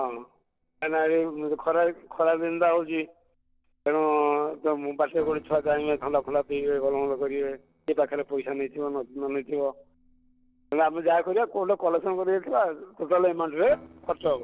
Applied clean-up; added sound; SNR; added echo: neural separator model SepFormer DNS4.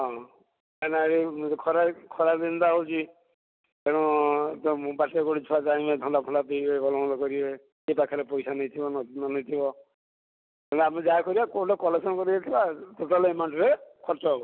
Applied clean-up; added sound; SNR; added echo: none; none; none; none.